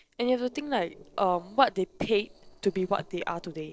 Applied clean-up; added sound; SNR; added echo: neural separator model SepFormer DNS4.